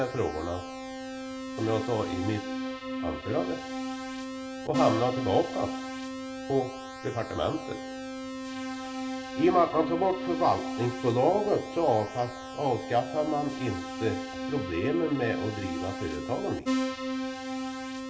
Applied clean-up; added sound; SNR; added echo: none; Keyboard (musical); 5 dB; reverberation time 0.2 s.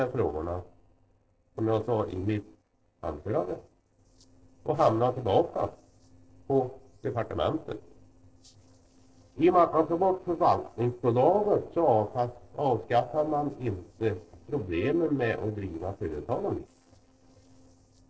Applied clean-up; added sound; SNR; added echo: neural separator model SepFormer DNS4.